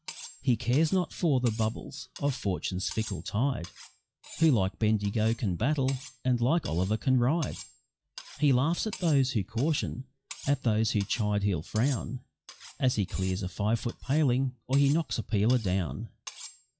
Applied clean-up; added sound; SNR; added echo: classical method log-MMSE.